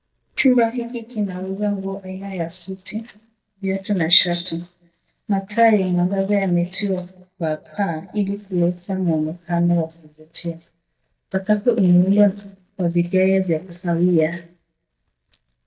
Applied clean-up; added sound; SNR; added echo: neural mask model DeepFilterNet 3.